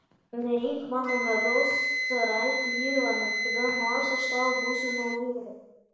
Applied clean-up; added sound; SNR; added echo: none; Wind instrument, woodwind instrument; 0 dB; reverberation time 0.9 s.